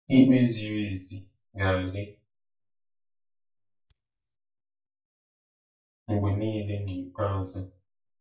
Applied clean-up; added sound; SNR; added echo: neural mask model DeepFilterNet 3.